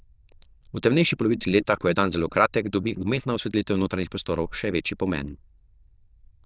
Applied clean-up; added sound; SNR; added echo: neural diffusion model UNIVERSE++.